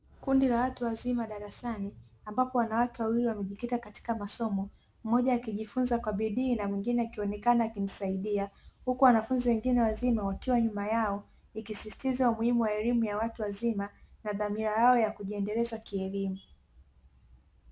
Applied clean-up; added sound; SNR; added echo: none; none; none; none.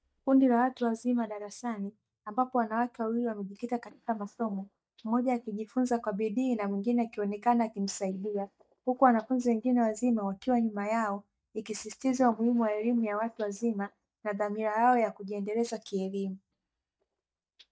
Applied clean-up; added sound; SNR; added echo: neural mask model DeepFilterNet 3.